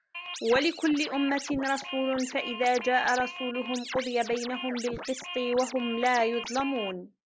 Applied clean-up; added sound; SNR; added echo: none; Scratching (performance technique); 10 dB; none.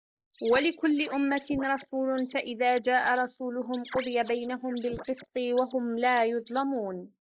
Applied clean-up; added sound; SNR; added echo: neural mask model Resemble Enhance denoiser.